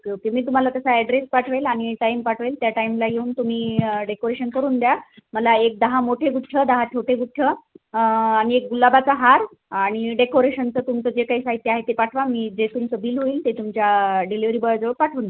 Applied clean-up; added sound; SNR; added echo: none; none; none; none.